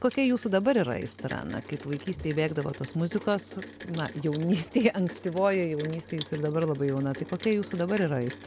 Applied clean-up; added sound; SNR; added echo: none; Rain; 16 dB; none.